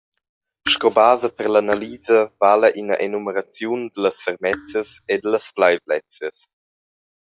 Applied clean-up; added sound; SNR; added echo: classical method log-MMSE.